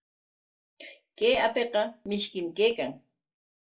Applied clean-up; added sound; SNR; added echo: none; none; none; reverberation time 0.2 s.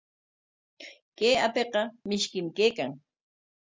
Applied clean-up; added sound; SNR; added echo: none; none; none; none.